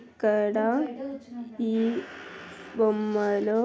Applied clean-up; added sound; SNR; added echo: none; none; none; none.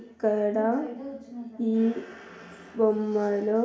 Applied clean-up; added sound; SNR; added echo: none; none; none; reverberation time 0.7 s.